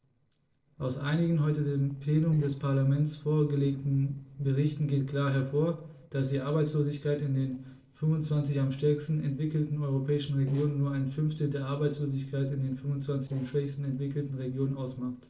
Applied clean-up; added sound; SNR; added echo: neural separator model SepFormer DNS4.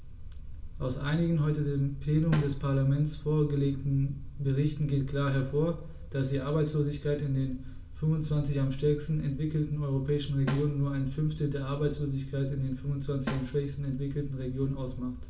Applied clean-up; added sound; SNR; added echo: none; Snare drum; 14 dB; reverberation time 0.3 s.